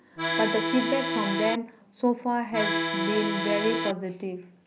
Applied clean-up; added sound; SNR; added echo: none; Accordion; -1 dB; none.